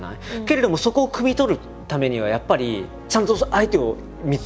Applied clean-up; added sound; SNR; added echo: none; none; none; none.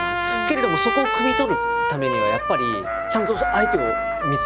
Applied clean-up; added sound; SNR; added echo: none; Trumpet; -2 dB; none.